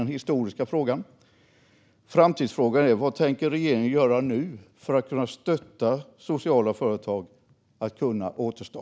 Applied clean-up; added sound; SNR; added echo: none; none; none; none.